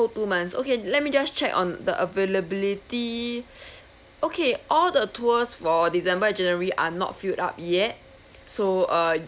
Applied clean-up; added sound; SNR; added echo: none; none; none; none.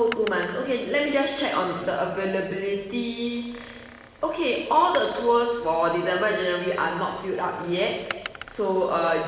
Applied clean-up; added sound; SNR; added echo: none; Door; 19 dB; reverberation time 1.2 s.